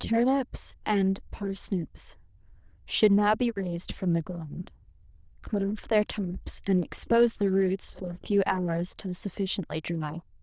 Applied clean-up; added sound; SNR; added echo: neural diffusion model UNIVERSE++.